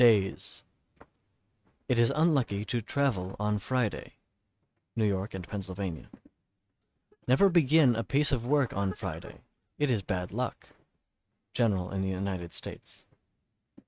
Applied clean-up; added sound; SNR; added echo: neural mask model RNNoise.